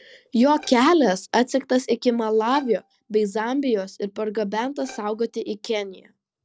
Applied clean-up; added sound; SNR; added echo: neural separator model SepFormer DNS4.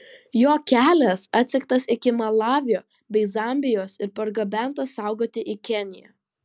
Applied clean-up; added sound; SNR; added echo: none; none; none; none.